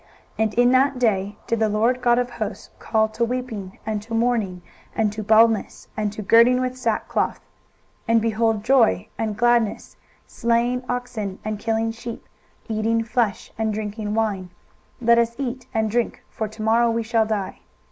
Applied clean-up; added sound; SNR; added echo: none; none; none; none.